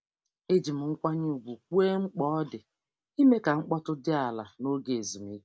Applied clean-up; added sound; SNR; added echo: none; none; none; none.